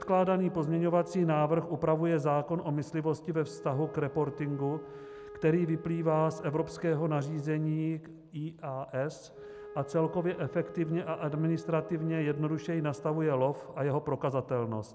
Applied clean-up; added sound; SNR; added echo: none; Wind instrument, woodwind instrument; 17 dB; none.